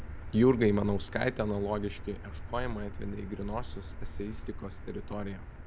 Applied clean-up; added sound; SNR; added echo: none; Motor vehicle (road); 7 dB; none.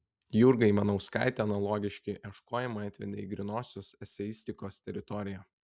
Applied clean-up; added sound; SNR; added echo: none; none; none; none.